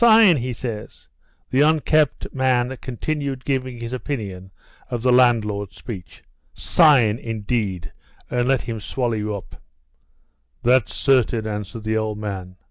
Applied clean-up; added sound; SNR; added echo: none; none; none; none.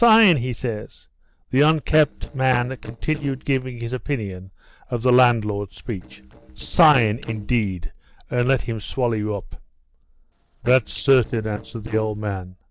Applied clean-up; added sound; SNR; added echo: neural separator model SepFormer DNS4.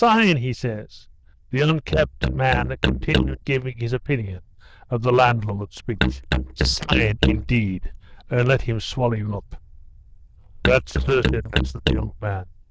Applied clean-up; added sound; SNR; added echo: neural diffusion model UNIVERSE++.